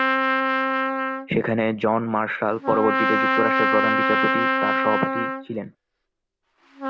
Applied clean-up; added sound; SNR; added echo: none; Trumpet; -2 dB; none.